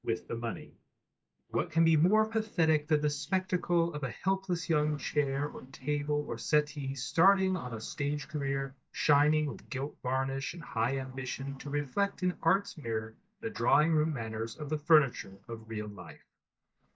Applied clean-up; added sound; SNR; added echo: neural mask model DeepFilterNet 3.